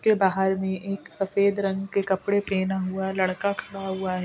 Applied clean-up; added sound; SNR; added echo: none; none; none; none.